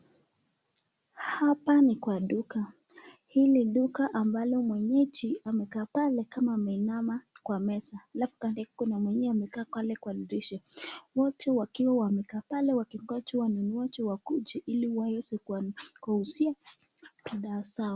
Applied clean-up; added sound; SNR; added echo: none; none; none; none.